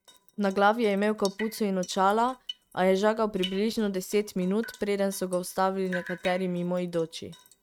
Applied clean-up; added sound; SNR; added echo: neural mask model RNNoise.